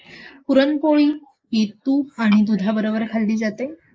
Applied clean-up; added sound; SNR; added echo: neural mask model Resemble Enhance denoiser.